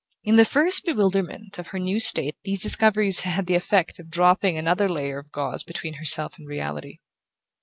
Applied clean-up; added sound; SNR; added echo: none; none; none; none.